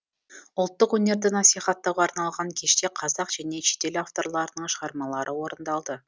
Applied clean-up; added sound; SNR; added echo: none; none; none; none.